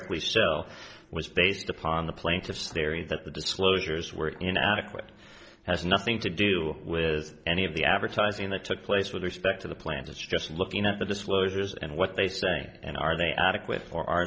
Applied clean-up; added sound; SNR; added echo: none; none; none; none.